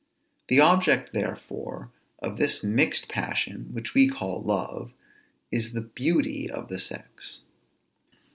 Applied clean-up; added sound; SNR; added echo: none; none; none; none.